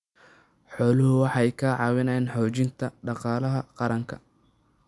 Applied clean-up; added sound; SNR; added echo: none; none; none; none.